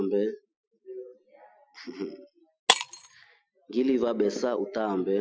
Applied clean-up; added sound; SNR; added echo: classical method Wiener filter.